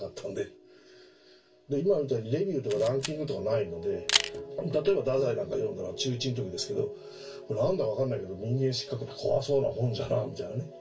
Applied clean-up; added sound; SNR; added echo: none; Camera; 5 dB; reverberation time 0.2 s.